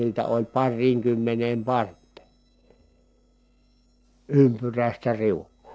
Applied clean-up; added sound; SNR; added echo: neural separator model SepFormer DNS4.